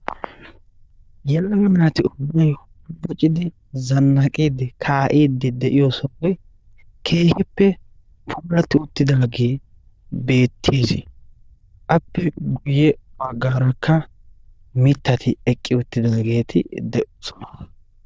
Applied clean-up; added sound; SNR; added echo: neural diffusion model UNIVERSE++.